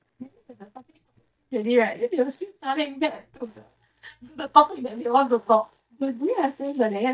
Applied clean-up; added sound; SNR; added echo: neural mask model DeepFilterNet 3.